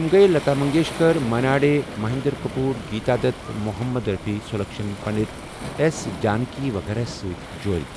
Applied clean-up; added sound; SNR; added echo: none; Waves, surf; 12 dB; none.